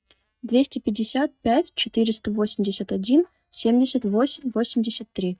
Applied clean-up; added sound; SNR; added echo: neural mask model DeepFilterNet 3.